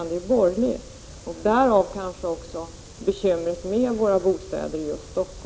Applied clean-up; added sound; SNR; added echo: none; none; none; none.